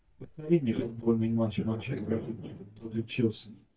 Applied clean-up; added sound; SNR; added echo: neural mask model DeepFilterNet 3.